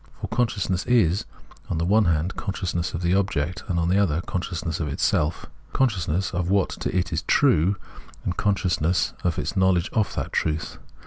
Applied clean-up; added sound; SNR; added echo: none; none; none; none.